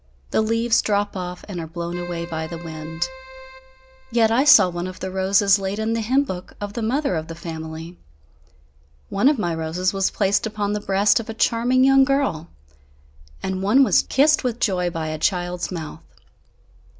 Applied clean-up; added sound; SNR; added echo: none; Keyboard (musical); 17 dB; none.